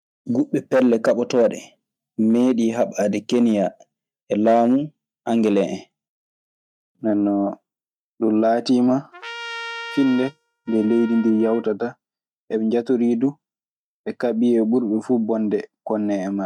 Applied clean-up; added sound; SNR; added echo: neural mask model RNNoise.